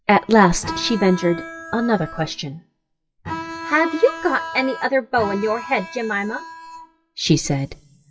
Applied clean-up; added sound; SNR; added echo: classical method WPE with log-MMSE.